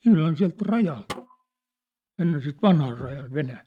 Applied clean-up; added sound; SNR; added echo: neural mask model RNNoise.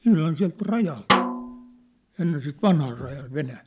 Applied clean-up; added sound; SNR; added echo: none; Snare drum; 2 dB; none.